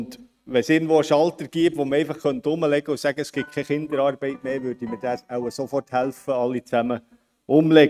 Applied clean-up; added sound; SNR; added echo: neural mask model RNNoise.